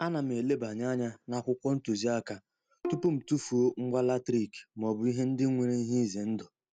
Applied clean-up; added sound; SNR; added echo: none; Bowed string instrument; 11 dB; none.